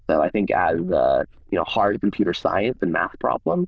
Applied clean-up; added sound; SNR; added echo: neural diffusion model UNIVERSE++.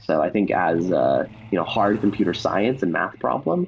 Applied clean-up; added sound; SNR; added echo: none; Truck; 19 dB; none.